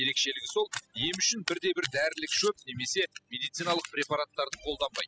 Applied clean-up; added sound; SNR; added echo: classical method spectral subtraction.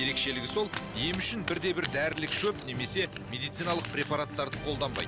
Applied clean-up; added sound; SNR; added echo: none; Domestic sounds, home sounds; 11 dB; none.